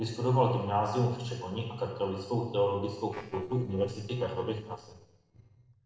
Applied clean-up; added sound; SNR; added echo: neural separator model SepFormer DNS4.